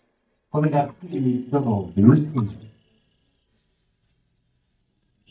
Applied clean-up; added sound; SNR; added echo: neural mask model DeepFilterNet 3.